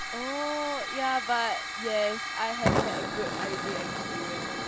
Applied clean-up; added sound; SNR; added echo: none; Hiss / Fire; 0 dB; none.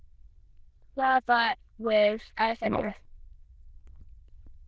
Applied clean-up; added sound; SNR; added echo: neural diffusion model UNIVERSE++.